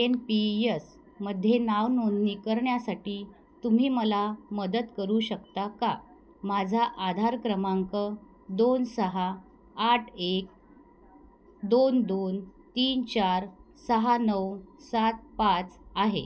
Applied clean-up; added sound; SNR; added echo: none; none; none; none.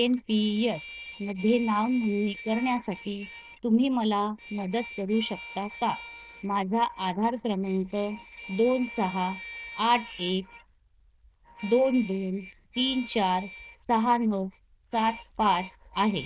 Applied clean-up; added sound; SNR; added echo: neural diffusion model UNIVERSE++.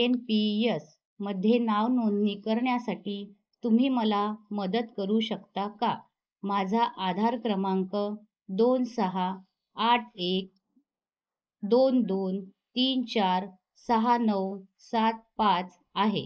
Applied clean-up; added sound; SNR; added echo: neural mask model Resemble Enhance denoiser.